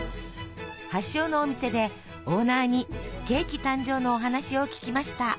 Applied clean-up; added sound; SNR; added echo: none; none; none; none.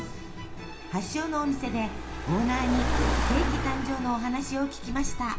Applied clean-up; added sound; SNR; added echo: none; Car; 1 dB; reverberation time 0.4 s.